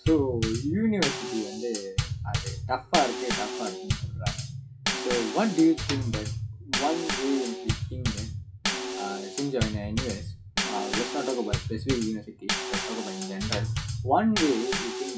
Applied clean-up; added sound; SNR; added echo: classical method WPE with log-MMSE.